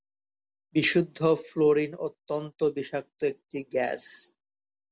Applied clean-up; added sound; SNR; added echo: none; none; none; none.